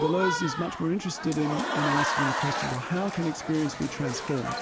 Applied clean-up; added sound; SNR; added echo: none; Applause / Crowd; 2 dB; none.